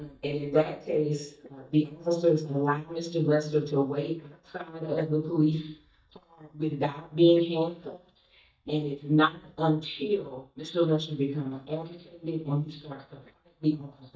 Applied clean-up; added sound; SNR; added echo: neural mask model DeepFilterNet 3.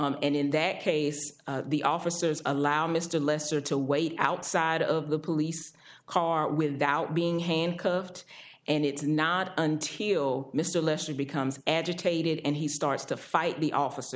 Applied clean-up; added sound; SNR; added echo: none; none; none; none.